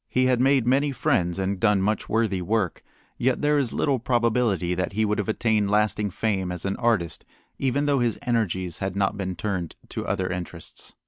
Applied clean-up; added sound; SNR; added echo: none; none; none; none.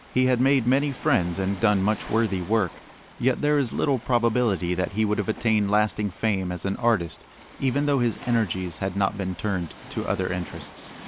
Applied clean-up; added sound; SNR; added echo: none; Waves, surf; 19 dB; none.